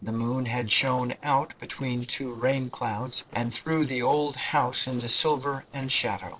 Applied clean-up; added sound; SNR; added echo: neural separator model SepFormer DNS4.